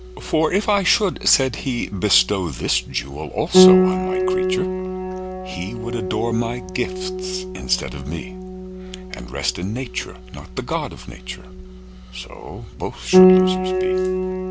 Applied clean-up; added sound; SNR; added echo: none; Piano; -3 dB; none.